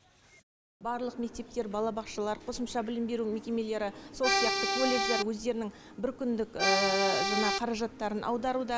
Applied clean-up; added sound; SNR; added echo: none; Accordion; -4 dB; none.